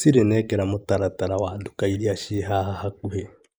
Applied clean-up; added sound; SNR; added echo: neural mask model Resemble Enhance denoiser.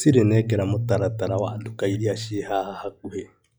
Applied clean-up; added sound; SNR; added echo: classical method log-MMSE.